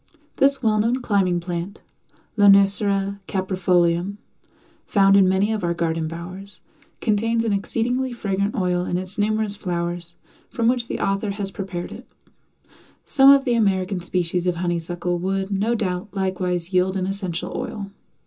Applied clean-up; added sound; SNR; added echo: none; none; none; reverberation time 0.2 s.